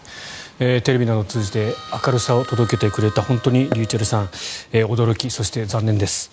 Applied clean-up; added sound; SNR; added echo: none; Harmonica; 16 dB; none.